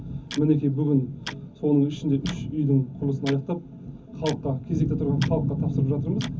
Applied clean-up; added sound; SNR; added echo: none; Tick-tock; 19 dB; reverberation time 0.3 s.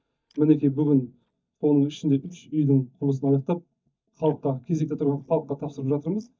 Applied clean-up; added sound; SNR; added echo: neural mask model DeepFilterNet 3.